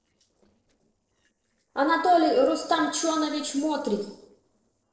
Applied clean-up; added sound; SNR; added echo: neural separator model SepFormer DNS4.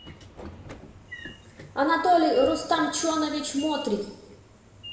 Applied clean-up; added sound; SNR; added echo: none; Sliding door / Train; 17 dB; reverberation time 1.0 s.